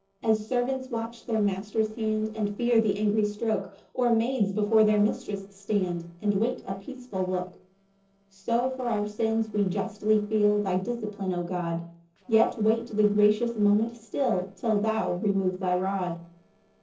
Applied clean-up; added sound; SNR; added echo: neural separator model SepFormer DNS4.